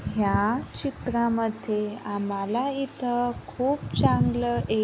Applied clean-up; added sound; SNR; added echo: none; none; none; none.